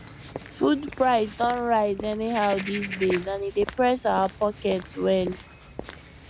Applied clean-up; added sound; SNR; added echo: none; Walk, footsteps / Bird vocalization, bird call, bird song; 11 dB; none.